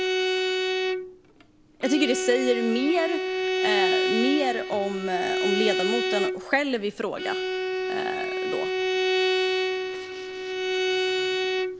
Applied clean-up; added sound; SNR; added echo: none; Bowed string instrument; -2 dB; none.